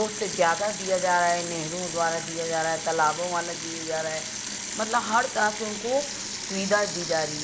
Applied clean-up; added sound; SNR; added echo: none; Sink (filling or washing) / Water tap, faucet; 6 dB; none.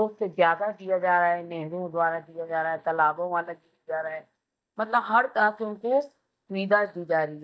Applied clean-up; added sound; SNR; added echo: neural mask model DeepFilterNet 3.